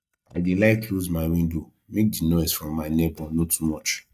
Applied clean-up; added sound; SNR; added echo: neural mask model DeepFilterNet 3.